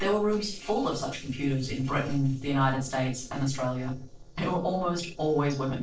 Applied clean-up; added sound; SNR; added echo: neural separator model SepFormer DNS4.